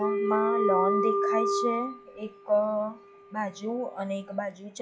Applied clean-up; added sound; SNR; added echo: classical method log-MMSE.